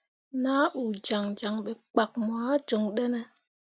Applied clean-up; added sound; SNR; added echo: none; none; none; none.